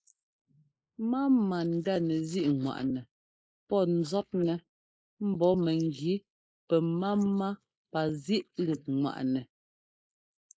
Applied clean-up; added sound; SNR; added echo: neural mask model Resemble Enhance denoiser.